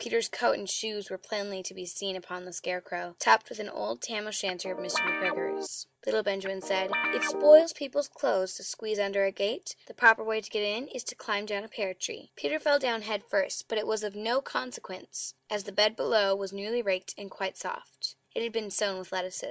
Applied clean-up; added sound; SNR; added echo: none; Guitar; 3 dB; none.